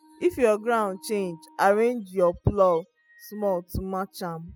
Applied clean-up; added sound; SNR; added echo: classical method spectral subtraction.